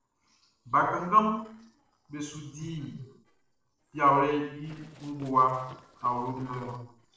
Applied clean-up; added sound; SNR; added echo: neural separator model SepFormer DNS4.